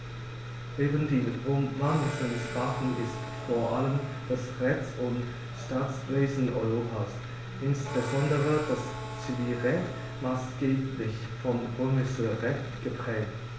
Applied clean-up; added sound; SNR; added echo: none; Harmonica; 12 dB; none.